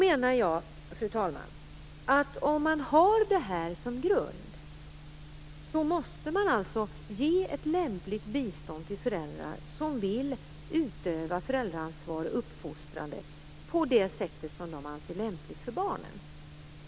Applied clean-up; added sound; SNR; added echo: none; none; none; none.